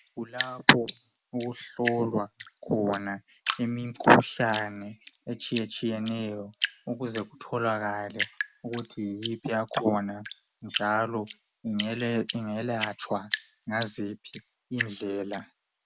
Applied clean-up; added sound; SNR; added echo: none; Drip; 10 dB; none.